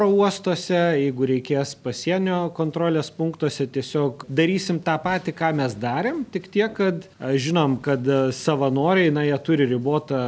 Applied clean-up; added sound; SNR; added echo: none; none; none; none.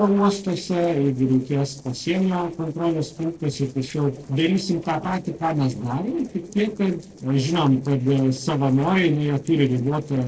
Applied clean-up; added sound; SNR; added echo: neural separator model SepFormer DNS4.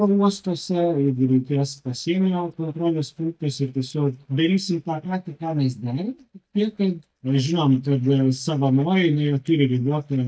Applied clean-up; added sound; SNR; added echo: neural mask model DeepFilterNet 3.